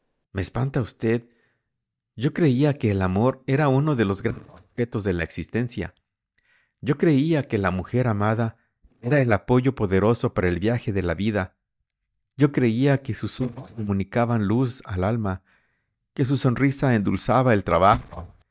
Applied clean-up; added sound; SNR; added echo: neural mask model DeepFilterNet 3.